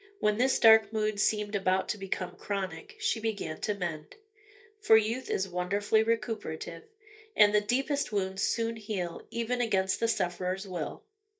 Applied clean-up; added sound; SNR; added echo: neural mask model DeepFilterNet 3.